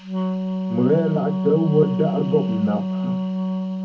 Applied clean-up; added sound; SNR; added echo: none; Wind instrument, woodwind instrument; 1 dB; reverberation time 0.3 s.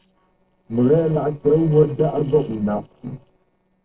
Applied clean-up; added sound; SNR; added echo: neural separator model SepFormer DNS4.